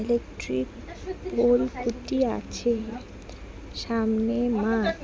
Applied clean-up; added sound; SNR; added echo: none; none; none; none.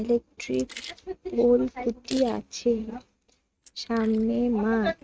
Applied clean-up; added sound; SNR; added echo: neural mask model RNNoise.